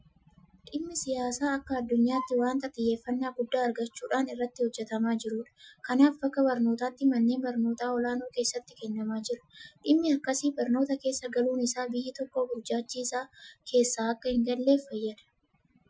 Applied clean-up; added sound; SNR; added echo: classical method Wiener filter.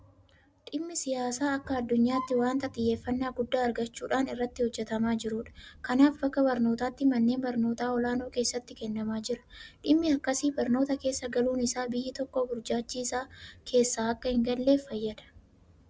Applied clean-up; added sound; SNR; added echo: none; none; none; none.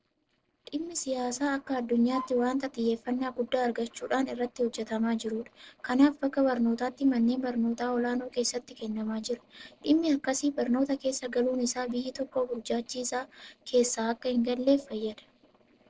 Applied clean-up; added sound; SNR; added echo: neural separator model SepFormer DNS4.